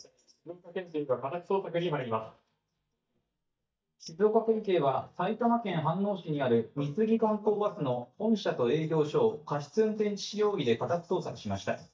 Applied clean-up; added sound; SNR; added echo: neural mask model DeepFilterNet 3.